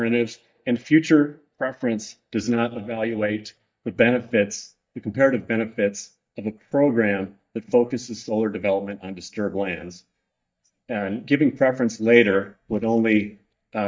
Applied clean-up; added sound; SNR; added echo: neural mask model DeepFilterNet 3.